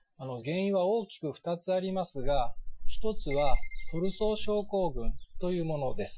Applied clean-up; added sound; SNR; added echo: classical method Wiener filter.